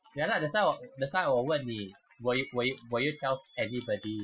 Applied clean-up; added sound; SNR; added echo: classical method Wiener filter.